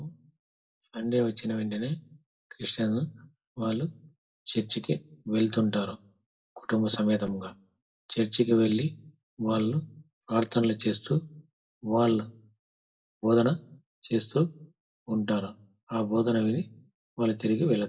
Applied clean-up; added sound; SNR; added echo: none; none; none; reverberation time 0.2 s.